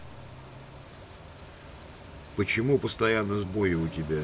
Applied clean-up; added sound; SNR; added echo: none; Alarm; 12 dB; none.